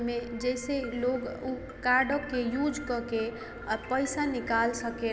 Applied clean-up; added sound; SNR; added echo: none; none; none; none.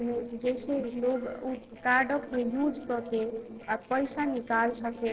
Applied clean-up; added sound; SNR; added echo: neural separator model SepFormer DNS4.